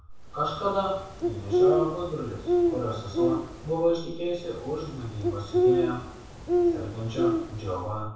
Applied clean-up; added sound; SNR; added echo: none; Bird; -3 dB; reverberation time 0.7 s.